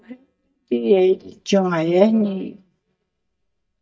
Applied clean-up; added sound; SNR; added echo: neural mask model DeepFilterNet 3.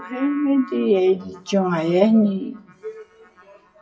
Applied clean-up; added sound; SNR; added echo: classical method WPE with log-MMSE.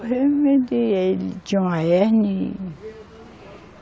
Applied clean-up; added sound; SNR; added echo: none; none; none; none.